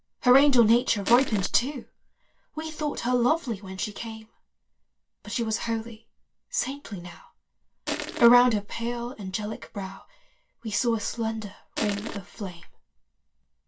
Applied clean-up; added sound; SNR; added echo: none; Crushing; 5 dB; reverberation time 0.1 s.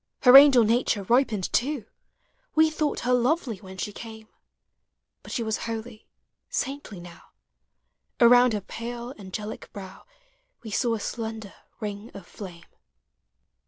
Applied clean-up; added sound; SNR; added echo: none; none; none; none.